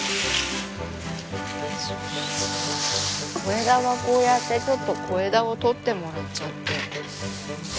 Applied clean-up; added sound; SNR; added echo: none; none; none; none.